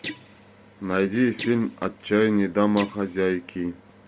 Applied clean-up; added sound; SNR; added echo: none; Guitar; 17 dB; none.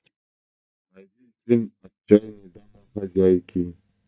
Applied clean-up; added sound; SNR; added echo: neural mask model DeepFilterNet 3.